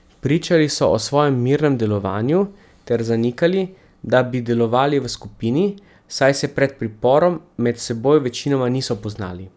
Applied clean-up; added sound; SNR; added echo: none; none; none; none.